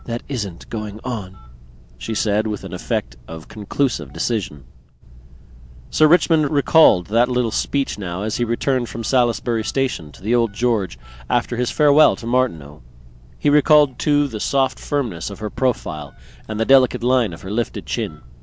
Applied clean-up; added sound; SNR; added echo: none; Telephone; 20 dB; none.